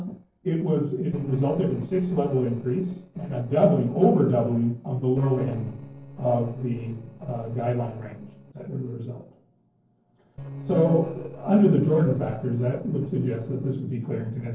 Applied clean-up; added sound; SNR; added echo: neural separator model SepFormer DNS4.